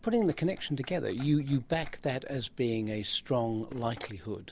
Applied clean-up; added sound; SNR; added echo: none; Liquid; 18 dB; none.